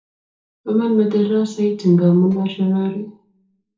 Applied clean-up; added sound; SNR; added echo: neural separator model SepFormer DNS4.